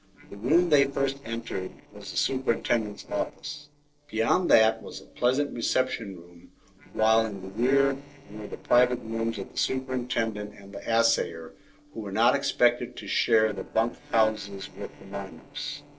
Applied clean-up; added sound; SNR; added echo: neural separator model SepFormer DNS4.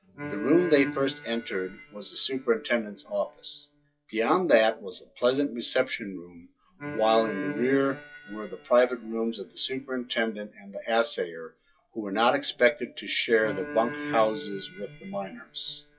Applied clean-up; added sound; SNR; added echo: classical method WPE with log-MMSE.